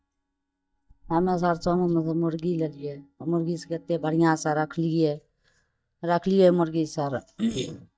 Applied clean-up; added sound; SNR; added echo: neural mask model DeepFilterNet 3.